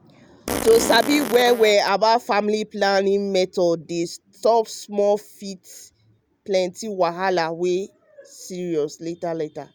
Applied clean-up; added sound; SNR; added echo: none; Fart; 6 dB; none.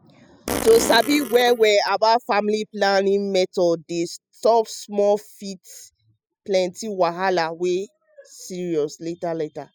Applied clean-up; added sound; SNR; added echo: classical method spectral subtraction.